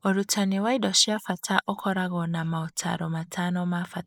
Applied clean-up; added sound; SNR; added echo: neural mask model Resemble Enhance denoiser.